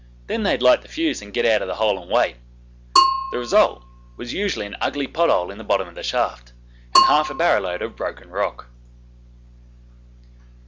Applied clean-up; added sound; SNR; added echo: none; Bell / Percussion; 2 dB; none.